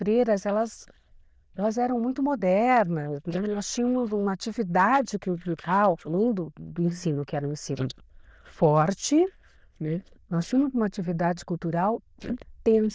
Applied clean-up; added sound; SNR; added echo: neural diffusion model UNIVERSE++.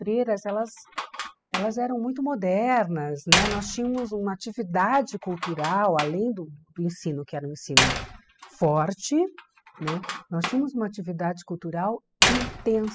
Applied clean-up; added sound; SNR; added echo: classical method spectral subtraction.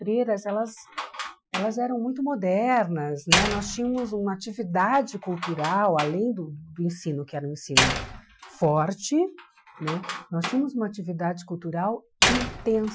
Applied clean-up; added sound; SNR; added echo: classical method Wiener filter.